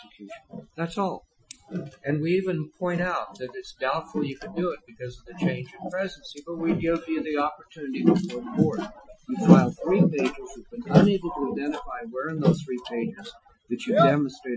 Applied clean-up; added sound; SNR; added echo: classical method Wiener filter.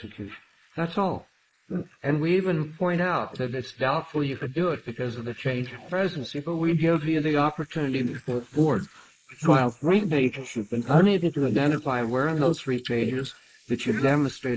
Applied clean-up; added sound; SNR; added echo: neural mask model Resemble Enhance denoiser.